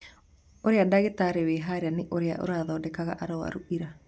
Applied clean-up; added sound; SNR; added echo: none; none; none; none.